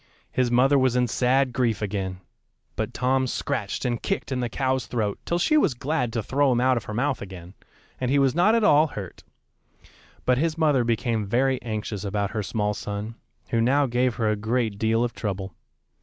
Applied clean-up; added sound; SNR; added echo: none; none; none; none.